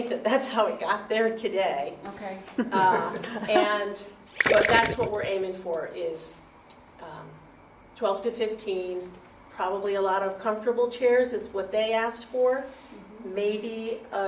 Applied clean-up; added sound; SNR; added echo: none; Gurgling; 1 dB; none.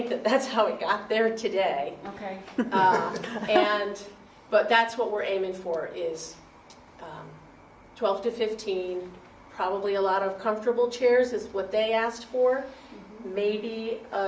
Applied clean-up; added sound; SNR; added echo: none; none; none; none.